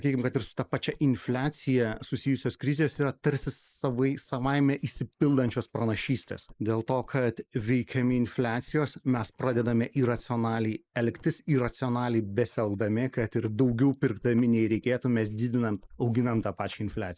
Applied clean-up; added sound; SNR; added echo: neural mask model Resemble Enhance denoiser.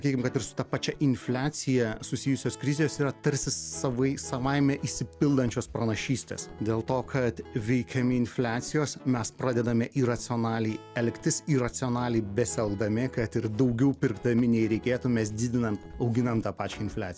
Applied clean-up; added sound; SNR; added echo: none; Guitar; 18 dB; none.